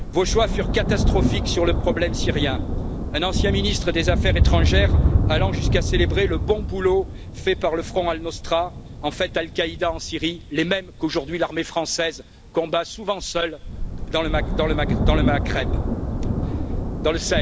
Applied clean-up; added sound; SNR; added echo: none; Thunder; -1 dB; none.